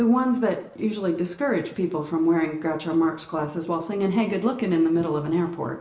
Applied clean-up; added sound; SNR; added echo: none; none; none; reverberation time 0.6 s.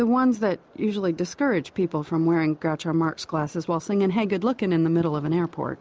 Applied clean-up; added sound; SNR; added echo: none; none; none; none.